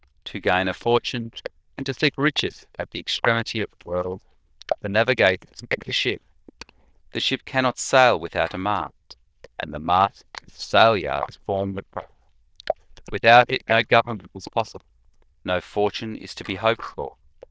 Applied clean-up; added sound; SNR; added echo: neural diffusion model UNIVERSE++.